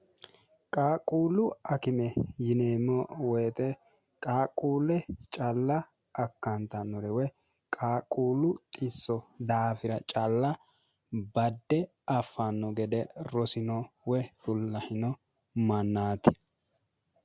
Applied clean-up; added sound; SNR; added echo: none; none; none; none.